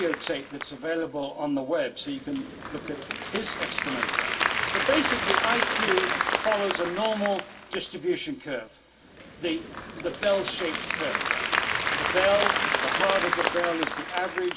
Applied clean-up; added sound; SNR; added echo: none; Applause; -1 dB; reverberation time 0.2 s.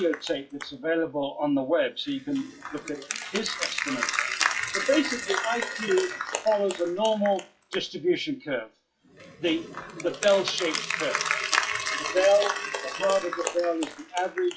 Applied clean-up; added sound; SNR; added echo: classical method WPE with log-MMSE.